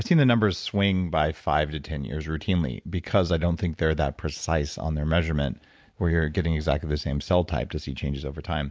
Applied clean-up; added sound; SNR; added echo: none; none; none; none.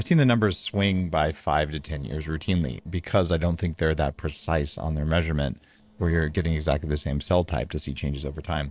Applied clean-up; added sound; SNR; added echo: neural separator model SepFormer DNS4.